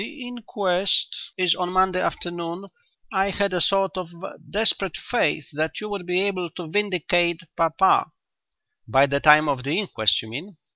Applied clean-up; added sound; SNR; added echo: none; none; none; none.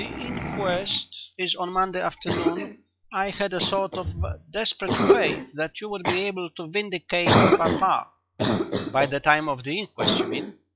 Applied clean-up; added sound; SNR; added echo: classical method log-MMSE.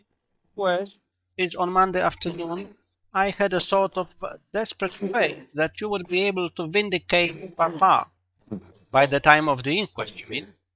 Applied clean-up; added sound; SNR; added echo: neural mask model DeepFilterNet 3.